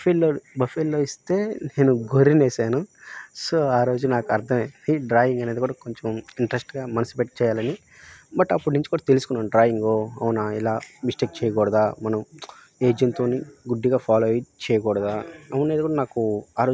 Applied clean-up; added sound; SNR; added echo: none; none; none; none.